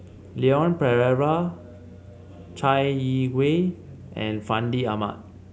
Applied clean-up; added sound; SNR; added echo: none; none; none; none.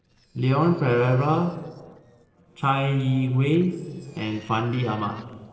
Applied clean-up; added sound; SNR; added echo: neural separator model SepFormer DNS4.